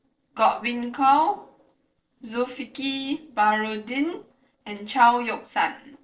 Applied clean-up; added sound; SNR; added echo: neural separator model SepFormer DNS4.